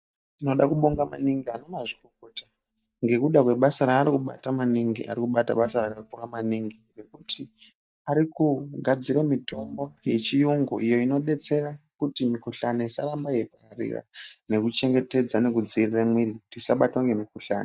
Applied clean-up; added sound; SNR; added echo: neural mask model DeepFilterNet 3.